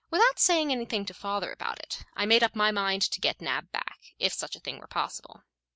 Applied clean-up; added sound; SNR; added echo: none; none; none; none.